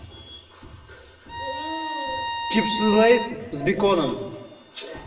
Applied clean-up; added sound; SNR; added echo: none; Bowed string instrument; 6 dB; reverberation time 1.0 s.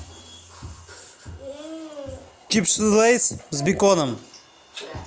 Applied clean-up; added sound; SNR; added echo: none; none; none; none.